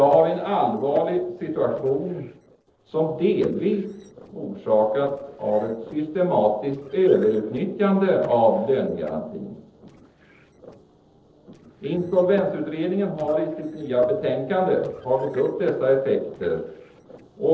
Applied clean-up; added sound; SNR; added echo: neural separator model SepFormer DNS4.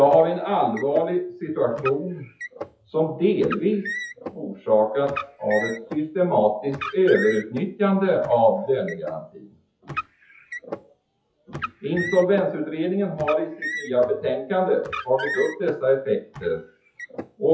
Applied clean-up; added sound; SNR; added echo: classical method WPE with log-MMSE.